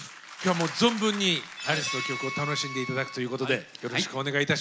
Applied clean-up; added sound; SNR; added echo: none; Wind instrument, woodwind instrument; 11 dB; none.